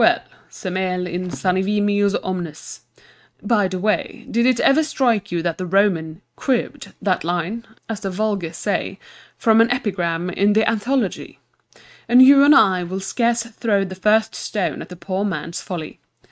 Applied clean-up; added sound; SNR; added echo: neural mask model RNNoise.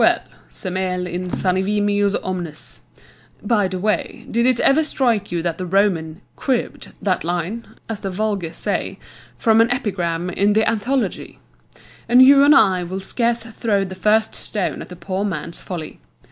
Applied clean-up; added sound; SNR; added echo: none; Percussion; 12 dB; none.